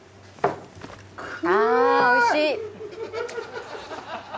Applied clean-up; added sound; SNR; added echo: none; none; none; none.